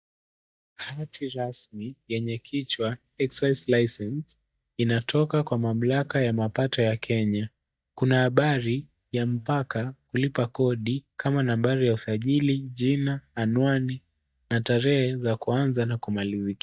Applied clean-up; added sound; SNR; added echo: neural mask model DeepFilterNet 3.